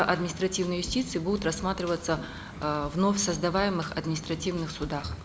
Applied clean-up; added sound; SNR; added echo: none; Drum kit; 19 dB; none.